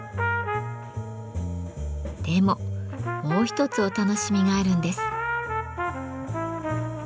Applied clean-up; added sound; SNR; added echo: none; none; none; none.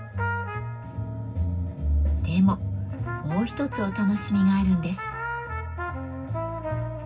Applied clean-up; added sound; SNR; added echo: none; Engine; 12 dB; reverberation time 0.4 s.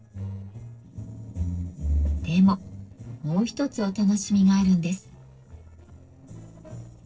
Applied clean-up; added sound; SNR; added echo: neural separator model SepFormer DNS4.